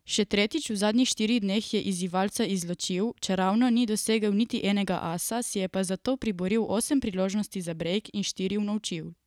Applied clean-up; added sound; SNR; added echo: none; none; none; none.